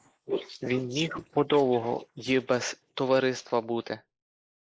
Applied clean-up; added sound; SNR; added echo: neural mask model Resemble Enhance denoiser.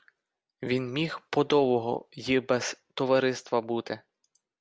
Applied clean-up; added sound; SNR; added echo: none; none; none; none.